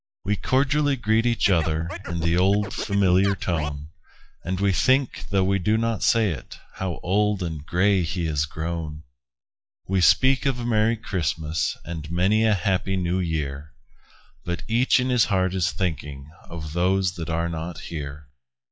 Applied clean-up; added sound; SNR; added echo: classical method log-MMSE.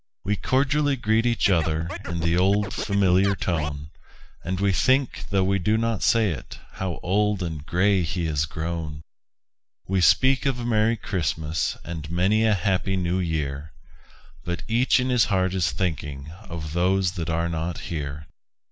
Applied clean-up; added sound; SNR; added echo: none; Scratching (performance technique); 11 dB; none.